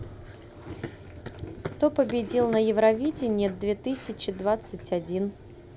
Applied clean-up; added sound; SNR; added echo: none; Run; 15 dB; none.